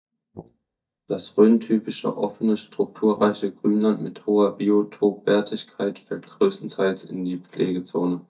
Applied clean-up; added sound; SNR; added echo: neural mask model DeepFilterNet 3.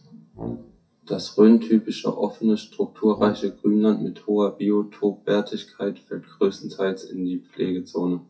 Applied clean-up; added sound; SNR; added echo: classical method WPE with log-MMSE.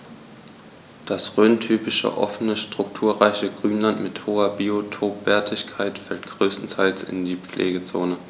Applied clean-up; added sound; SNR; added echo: none; none; none; none.